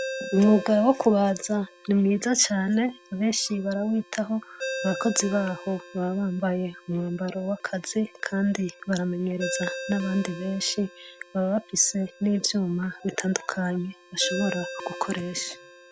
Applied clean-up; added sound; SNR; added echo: none; Ringtone; 13 dB; none.